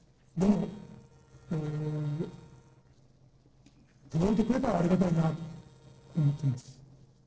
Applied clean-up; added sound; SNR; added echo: neural separator model SepFormer DNS4.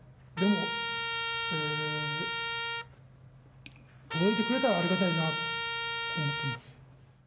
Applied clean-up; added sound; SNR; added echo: none; Trumpet; 0 dB; none.